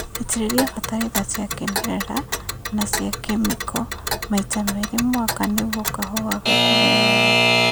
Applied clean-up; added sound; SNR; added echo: none; Alarm / Clock; -3 dB; none.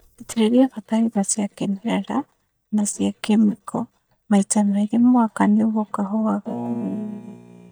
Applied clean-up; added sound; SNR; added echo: neural mask model DeepFilterNet 3.